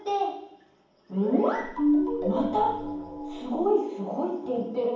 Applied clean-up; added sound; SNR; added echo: none; Buzz; 19 dB; reverberation time 1.2 s.